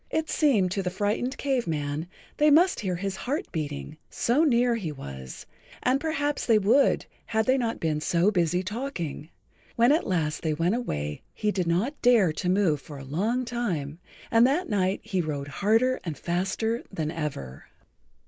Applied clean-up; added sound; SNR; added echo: neural mask model Resemble Enhance denoiser.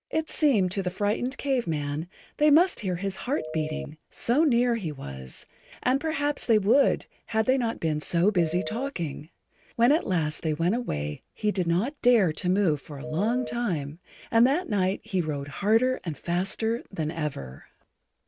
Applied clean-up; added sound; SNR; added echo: neural mask model RNNoise.